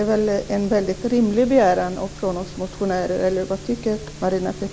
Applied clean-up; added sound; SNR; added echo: none; none; none; none.